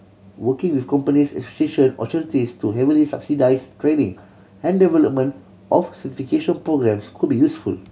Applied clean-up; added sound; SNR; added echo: none; none; none; none.